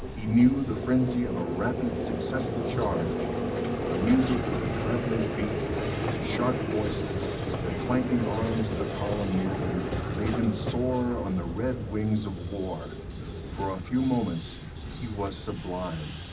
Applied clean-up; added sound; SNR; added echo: none; Vehicle; 2 dB; reverberation time 0.4 s.